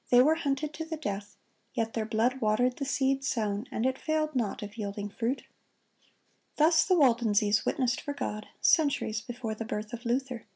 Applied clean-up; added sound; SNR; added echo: none; none; none; none.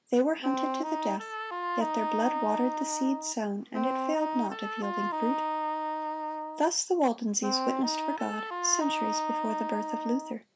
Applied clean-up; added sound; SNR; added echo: none; Wind instrument, woodwind instrument; 1 dB; none.